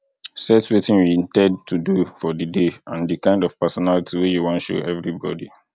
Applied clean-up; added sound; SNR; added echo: none; none; none; none.